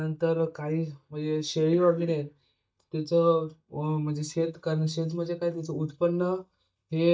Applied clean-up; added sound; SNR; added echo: neural mask model DeepFilterNet 3.